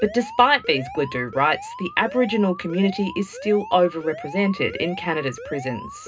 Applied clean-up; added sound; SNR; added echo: none; Alarm; 14 dB; reverberation time 0.2 s.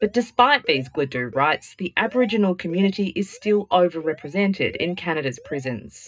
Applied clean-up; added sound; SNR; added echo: neural mask model DeepFilterNet 3.